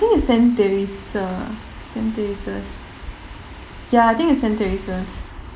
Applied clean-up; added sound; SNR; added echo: none; none; none; none.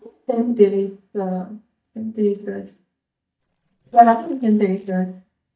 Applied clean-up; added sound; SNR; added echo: neural mask model DeepFilterNet 3.